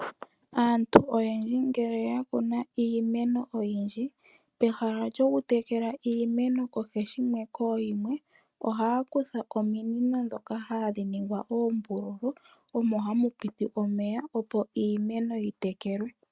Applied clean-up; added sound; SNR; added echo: neural mask model RNNoise.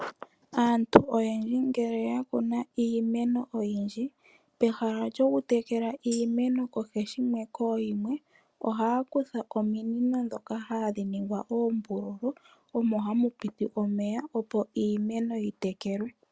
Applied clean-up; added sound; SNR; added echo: none; Tambourine; 18 dB; none.